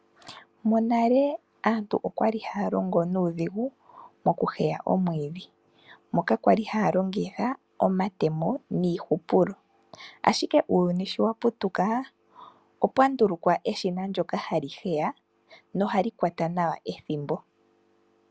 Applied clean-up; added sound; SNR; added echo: none; none; none; none.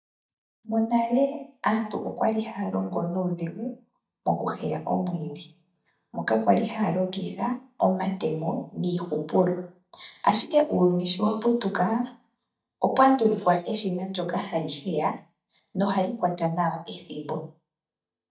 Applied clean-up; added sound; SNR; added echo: neural mask model DeepFilterNet 3.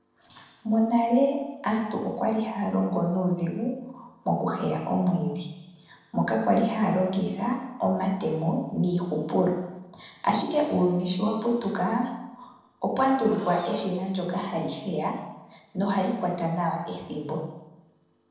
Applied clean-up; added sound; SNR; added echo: neural separator model SepFormer DNS4.